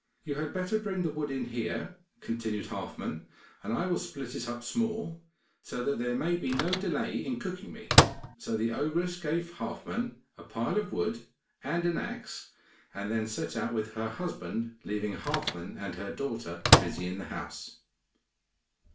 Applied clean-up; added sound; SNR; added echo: none; Microwave oven; -5 dB; reverberation time 0.3 s.